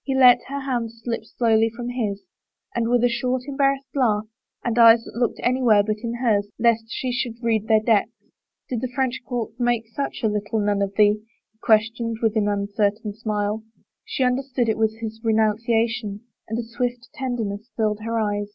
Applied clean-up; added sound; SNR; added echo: none; none; none; none.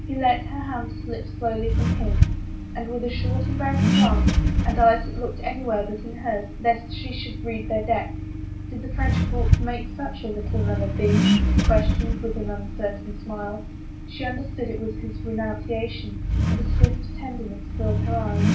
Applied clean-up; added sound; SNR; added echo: none; Accelerating, revving, vroom; -5 dB; reverberation time 0.4 s.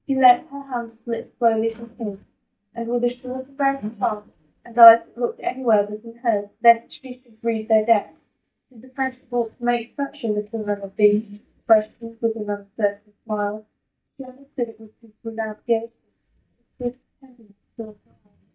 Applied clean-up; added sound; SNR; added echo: neural mask model DeepFilterNet 3.